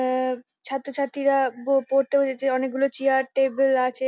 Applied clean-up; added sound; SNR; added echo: none; none; none; none.